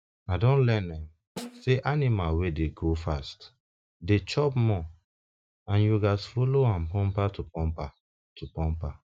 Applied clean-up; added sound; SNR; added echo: neural mask model RNNoise.